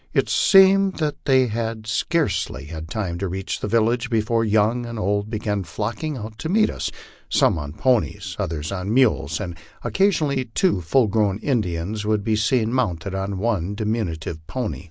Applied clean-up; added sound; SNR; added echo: none; none; none; none.